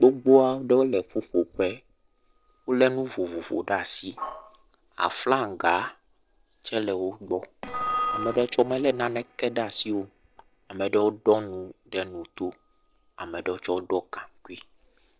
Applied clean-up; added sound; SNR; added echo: neural separator model SepFormer DNS4.